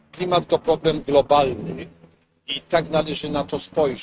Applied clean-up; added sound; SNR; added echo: neural mask model RNNoise.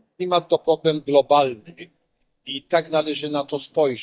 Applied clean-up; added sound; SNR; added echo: neural mask model DeepFilterNet 3.